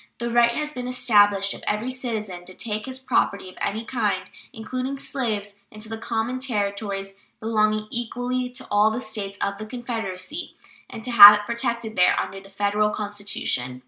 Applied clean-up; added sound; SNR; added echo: none; none; none; none.